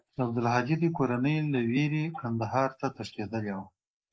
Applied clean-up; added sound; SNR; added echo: neural mask model Resemble Enhance denoiser.